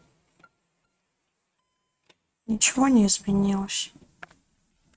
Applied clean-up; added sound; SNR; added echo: neural mask model RNNoise.